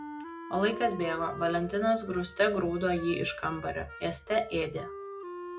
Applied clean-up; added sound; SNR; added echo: none; Wind instrument, woodwind instrument; 12 dB; reverberation time 0.2 s.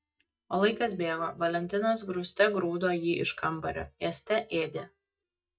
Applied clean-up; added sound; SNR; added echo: neural mask model DeepFilterNet 3.